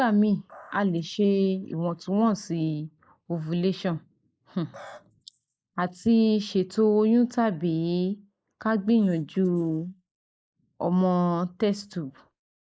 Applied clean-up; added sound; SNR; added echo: neural mask model Resemble Enhance denoiser.